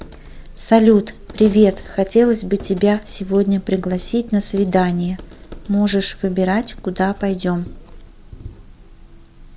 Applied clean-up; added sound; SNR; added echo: none; Coin (dropping); 18 dB; none.